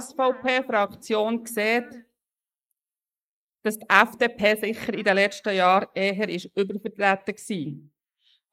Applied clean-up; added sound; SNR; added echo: neural mask model Resemble Enhance denoiser.